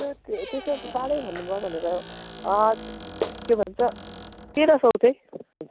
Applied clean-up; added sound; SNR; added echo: none; Squeak + Clapping; 14 dB; none.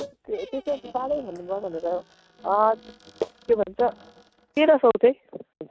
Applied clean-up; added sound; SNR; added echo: neural mask model RNNoise.